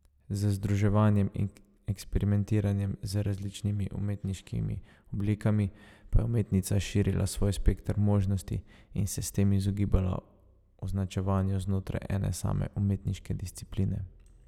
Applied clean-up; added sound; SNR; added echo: none; none; none; none.